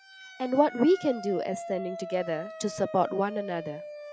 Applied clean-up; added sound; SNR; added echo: classical method log-MMSE.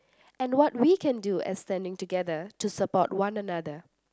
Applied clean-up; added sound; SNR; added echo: none; none; none; none.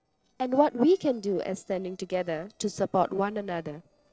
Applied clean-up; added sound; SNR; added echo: neural separator model SepFormer DNS4.